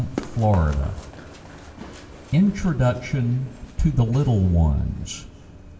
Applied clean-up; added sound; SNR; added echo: none; Run; 17 dB; reverberation time 2.4 s.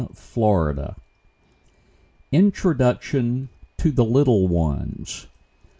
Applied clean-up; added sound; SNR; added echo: none; none; none; none.